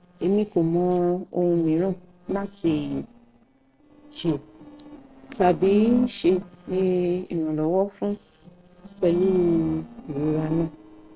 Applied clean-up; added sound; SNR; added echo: neural separator model SepFormer DNS4.